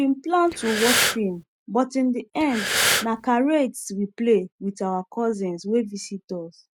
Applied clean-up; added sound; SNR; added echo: none; Breathing; 0 dB; none.